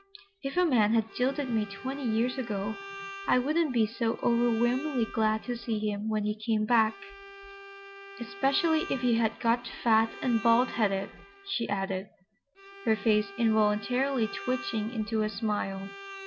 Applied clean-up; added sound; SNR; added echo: none; Bowed string instrument; 16 dB; none.